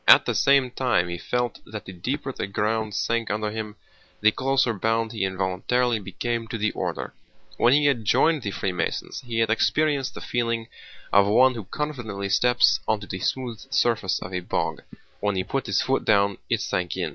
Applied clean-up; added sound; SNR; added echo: none; none; none; none.